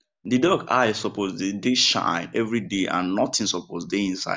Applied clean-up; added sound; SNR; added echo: none; none; none; none.